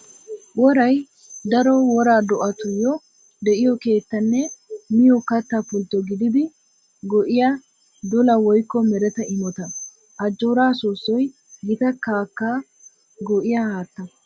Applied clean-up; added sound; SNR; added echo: none; none; none; none.